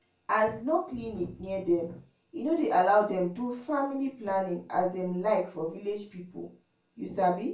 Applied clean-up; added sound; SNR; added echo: none; none; none; reverberation time 0.3 s.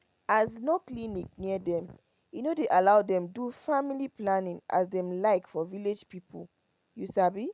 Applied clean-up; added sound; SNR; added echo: none; none; none; none.